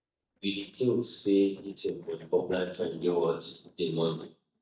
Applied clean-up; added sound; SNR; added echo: neural mask model DeepFilterNet 3.